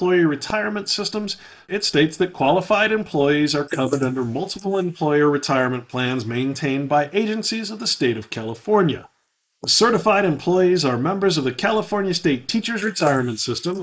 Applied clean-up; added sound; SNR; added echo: neural mask model Resemble Enhance denoiser.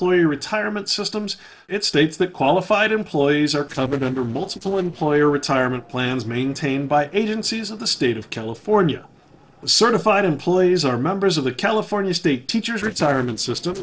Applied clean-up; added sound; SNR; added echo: neural separator model SepFormer DNS4.